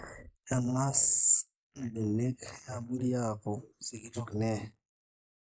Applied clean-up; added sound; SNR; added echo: neural mask model Resemble Enhance denoiser.